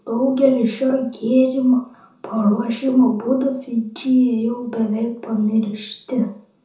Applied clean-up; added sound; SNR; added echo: none; none; none; reverberation time 0.5 s.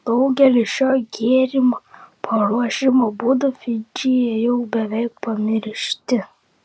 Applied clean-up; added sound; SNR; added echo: none; none; none; none.